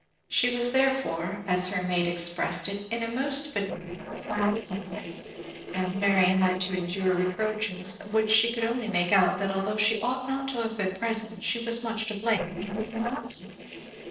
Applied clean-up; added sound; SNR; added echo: neural separator model SepFormer DNS4.